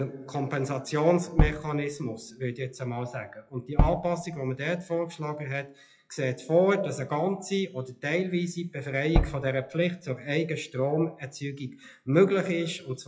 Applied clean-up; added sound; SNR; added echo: classical method WPE with log-MMSE.